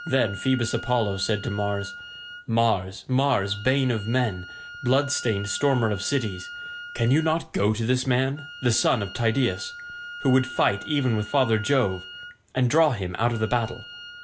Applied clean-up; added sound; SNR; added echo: none; Wind instrument, woodwind instrument; 15 dB; none.